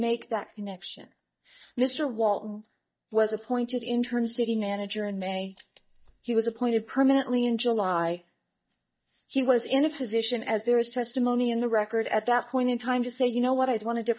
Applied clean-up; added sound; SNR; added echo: neural mask model DeepFilterNet 3.